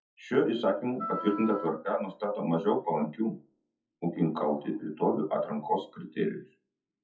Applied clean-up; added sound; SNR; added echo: classical method WPE with log-MMSE.